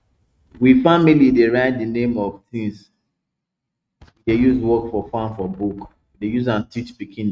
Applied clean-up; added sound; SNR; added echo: neural mask model RNNoise.